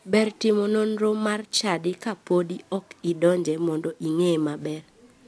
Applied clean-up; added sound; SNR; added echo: none; none; none; none.